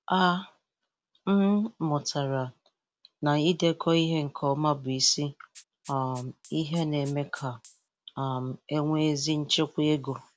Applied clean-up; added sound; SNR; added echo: none; Rattle (instrument); 15 dB; none.